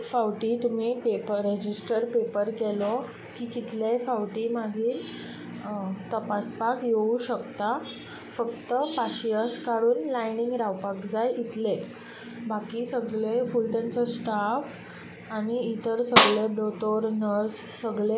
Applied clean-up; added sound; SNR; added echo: none; Snare drum; -5 dB; none.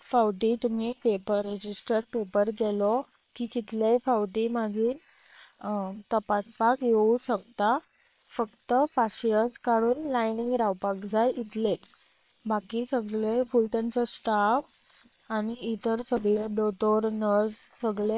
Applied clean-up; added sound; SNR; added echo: neural separator model SepFormer WHAM!.